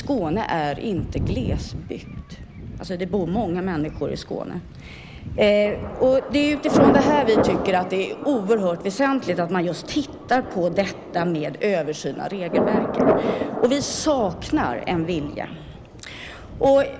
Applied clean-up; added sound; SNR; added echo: none; Thunder; 4 dB; none.